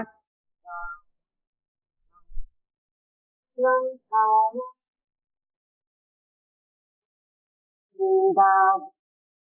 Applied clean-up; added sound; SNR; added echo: neural mask model Resemble Enhance denoiser.